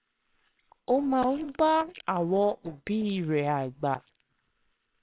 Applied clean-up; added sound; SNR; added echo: neural separator model SepFormer WHAMR!.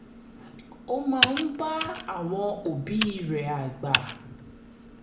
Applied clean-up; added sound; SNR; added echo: none; Computer keyboard; 2 dB; reverberation time 0.6 s.